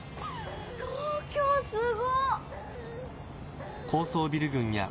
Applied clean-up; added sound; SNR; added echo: none; Dog; 12 dB; none.